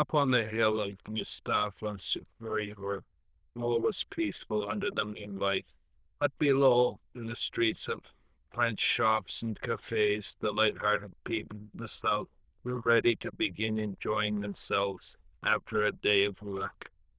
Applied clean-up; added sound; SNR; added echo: neural diffusion model UNIVERSE++.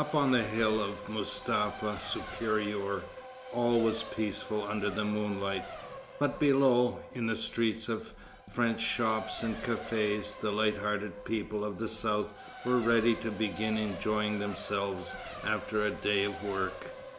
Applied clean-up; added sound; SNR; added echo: none; Race car, auto racing; 12 dB; none.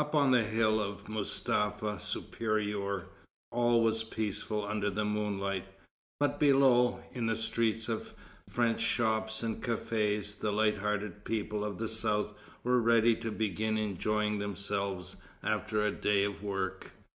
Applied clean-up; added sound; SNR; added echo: none; none; none; none.